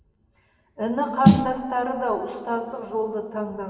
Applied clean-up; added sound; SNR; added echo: none; Snare drum; -3 dB; reverberation time 2.9 s.